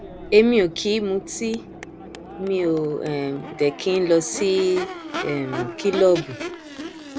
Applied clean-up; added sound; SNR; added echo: none; Crowd / Race car, auto racing / Accelerating, revving, vroom; 11 dB; none.